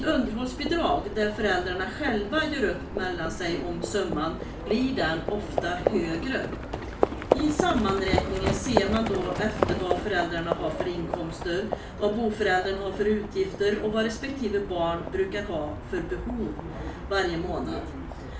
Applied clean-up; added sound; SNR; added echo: none; Livestock, farm animals, working animals; 3 dB; reverberation time 0.4 s.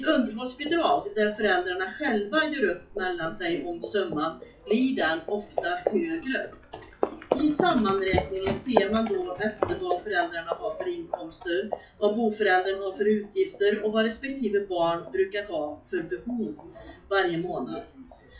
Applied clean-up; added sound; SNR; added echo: classical method WPE with log-MMSE.